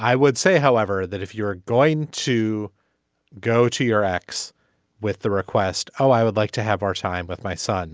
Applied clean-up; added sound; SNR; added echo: none; none; none; none.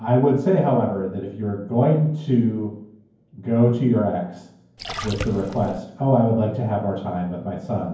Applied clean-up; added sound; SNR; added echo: none; Splash, splatter; 11 dB; reverberation time 0.9 s.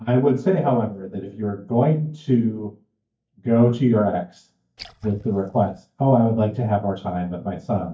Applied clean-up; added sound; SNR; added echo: neural mask model DeepFilterNet 3.